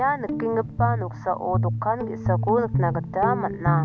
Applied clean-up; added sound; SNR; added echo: none; Guitar; 1 dB; none.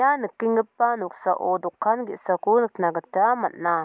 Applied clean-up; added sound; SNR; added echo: none; none; none; none.